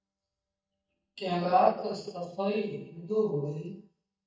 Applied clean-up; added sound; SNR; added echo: neural mask model DeepFilterNet 3.